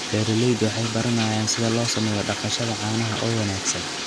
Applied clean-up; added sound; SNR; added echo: none; Bathtub (filling or washing); 5 dB; none.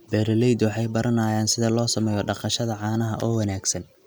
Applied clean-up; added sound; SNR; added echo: none; none; none; none.